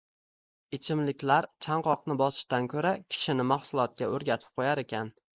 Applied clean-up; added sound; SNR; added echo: neural mask model Resemble Enhance denoiser.